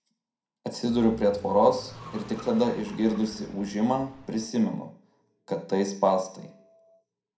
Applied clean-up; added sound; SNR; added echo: none; Car; 18 dB; reverberation time 0.4 s.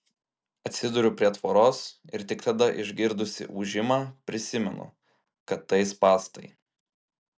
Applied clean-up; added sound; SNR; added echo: none; none; none; none.